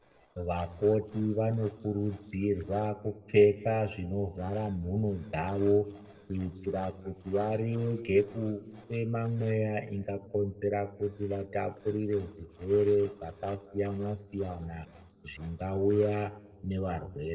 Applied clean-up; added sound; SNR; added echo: neural separator model SepFormer DNS4.